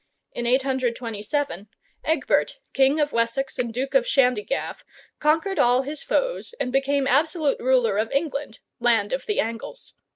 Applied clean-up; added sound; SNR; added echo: none; Finger snapping; 16 dB; none.